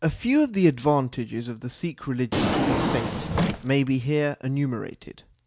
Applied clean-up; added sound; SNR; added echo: none; Drawer open or close; 1 dB; none.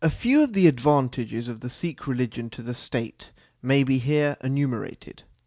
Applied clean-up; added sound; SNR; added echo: none; none; none; none.